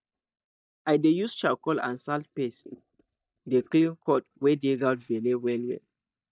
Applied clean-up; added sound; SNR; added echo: neural mask model DeepFilterNet 3.